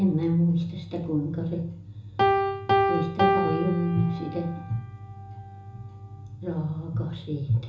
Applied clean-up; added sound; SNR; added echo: none; Piano; 2 dB; reverberation time 0.6 s.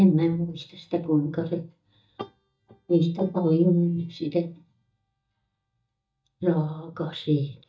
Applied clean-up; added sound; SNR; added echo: neural mask model DeepFilterNet 3.